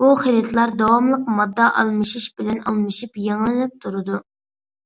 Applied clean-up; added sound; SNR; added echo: none; none; none; none.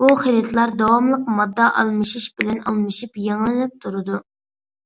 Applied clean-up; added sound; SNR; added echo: none; Finger snapping; 19 dB; none.